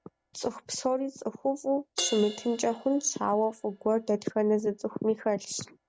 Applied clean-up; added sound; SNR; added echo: none; Crash cymbal; 16 dB; none.